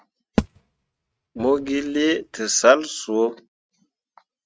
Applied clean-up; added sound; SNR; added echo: neural mask model RNNoise.